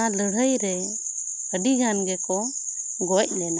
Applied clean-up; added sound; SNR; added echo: none; none; none; none.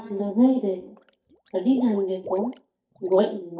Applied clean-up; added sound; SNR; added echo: neural mask model DeepFilterNet 3.